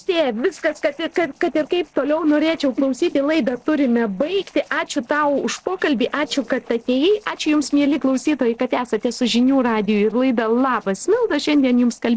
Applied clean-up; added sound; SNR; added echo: neural separator model SepFormer DNS4.